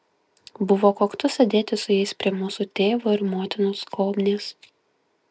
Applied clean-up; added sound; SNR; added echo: none; none; none; none.